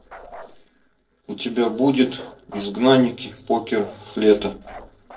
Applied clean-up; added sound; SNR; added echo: neural separator model SepFormer DNS4.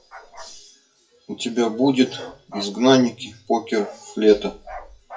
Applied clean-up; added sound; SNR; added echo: classical method WPE with log-MMSE.